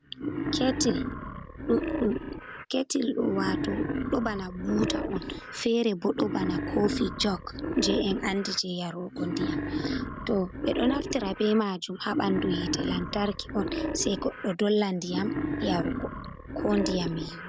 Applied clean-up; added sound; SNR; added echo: none; Wild animals; 3 dB; none.